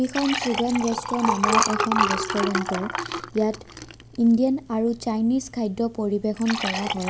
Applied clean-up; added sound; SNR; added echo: none; Liquid; 3 dB; none.